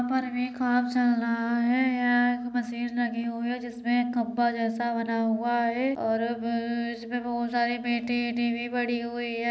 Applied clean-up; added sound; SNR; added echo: none; none; none; none.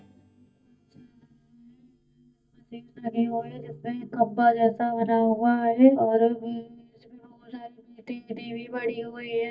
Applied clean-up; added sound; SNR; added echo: neural mask model DeepFilterNet 3.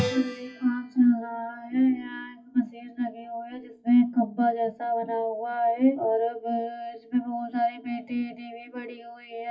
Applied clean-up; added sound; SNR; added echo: classical method WPE with log-MMSE.